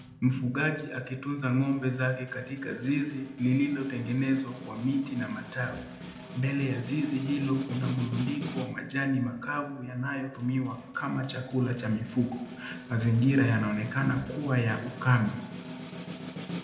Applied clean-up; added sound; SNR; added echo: none; Snare drum; 13 dB; reverberation time 0.7 s.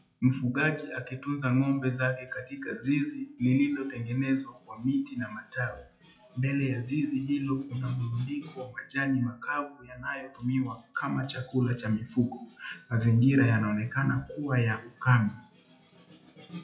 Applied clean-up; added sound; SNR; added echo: classical method WPE with log-MMSE.